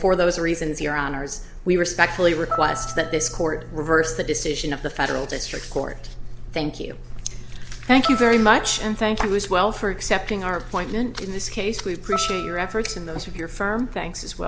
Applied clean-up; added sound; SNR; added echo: none; Piano; 10 dB; none.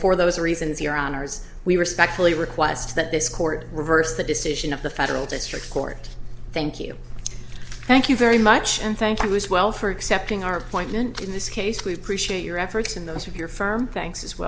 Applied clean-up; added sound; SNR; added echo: none; none; none; none.